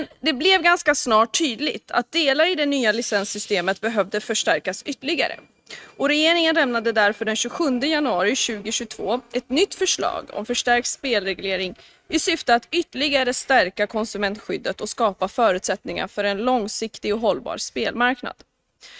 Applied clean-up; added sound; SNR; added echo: neural mask model RNNoise.